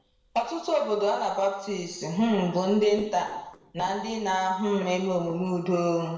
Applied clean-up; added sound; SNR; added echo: neural separator model SepFormer DNS4.